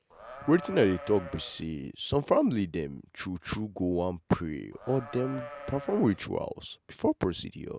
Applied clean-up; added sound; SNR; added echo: none; Livestock, farm animals, working animals; 13 dB; none.